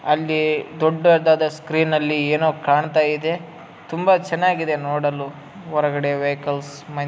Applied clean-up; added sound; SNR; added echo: none; none; none; none.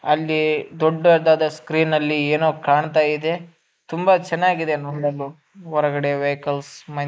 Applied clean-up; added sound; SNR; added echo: neural mask model Resemble Enhance denoiser.